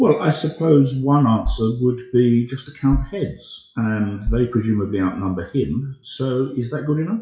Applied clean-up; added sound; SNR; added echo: classical method WPE with log-MMSE.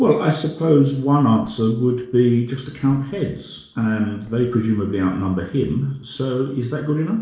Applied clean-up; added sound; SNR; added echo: neural separator model SepFormer DNS4.